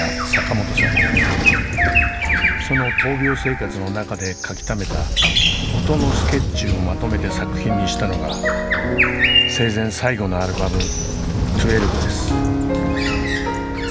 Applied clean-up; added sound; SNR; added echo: none; Sliding door / Train + Bird vocalization, bird call, bird song; -2 dB; none.